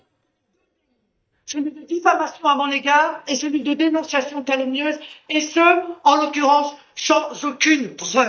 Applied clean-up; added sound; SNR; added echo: neural mask model DeepFilterNet 3.